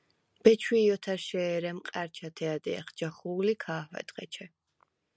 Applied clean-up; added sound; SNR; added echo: none; none; none; none.